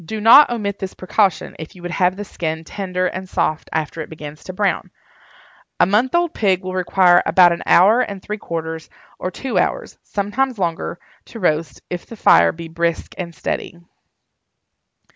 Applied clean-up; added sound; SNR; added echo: none; none; none; none.